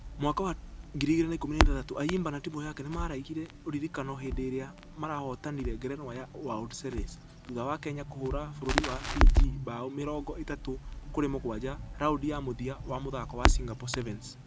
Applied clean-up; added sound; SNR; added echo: none; Crackle; -2 dB; none.